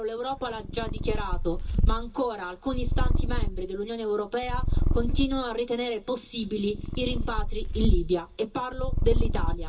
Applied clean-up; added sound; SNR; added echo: none; Purr; -4 dB; reverberation time 0.2 s.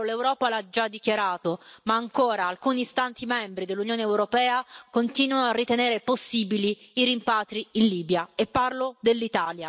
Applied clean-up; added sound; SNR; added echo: none; none; none; none.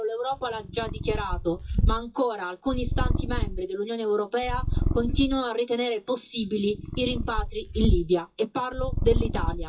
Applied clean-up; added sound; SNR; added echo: classical method WPE with log-MMSE.